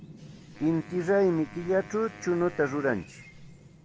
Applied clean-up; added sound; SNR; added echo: none; Wind instrument, woodwind instrument + Chirp, tweet; 17 dB; none.